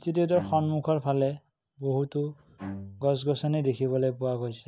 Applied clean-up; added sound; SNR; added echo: none; Bowed string instrument; 16 dB; none.